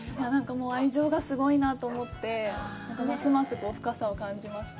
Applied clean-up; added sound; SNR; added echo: none; Bark; 19 dB; none.